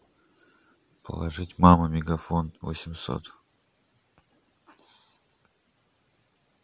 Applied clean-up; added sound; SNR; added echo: none; none; none; none.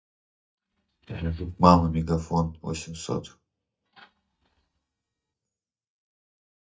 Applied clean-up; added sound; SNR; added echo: neural mask model DeepFilterNet 3.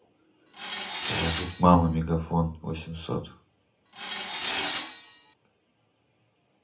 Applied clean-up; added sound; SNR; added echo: none; Tools; 0 dB; reverberation time 0.3 s.